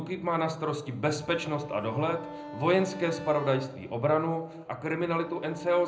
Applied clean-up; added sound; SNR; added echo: none; Wind instrument, woodwind instrument; 15 dB; reverberation time 0.5 s.